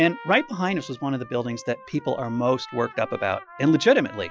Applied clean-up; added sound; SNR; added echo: classical method Wiener filter.